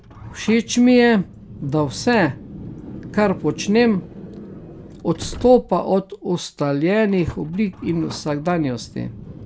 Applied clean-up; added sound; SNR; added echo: none; Car; 16 dB; none.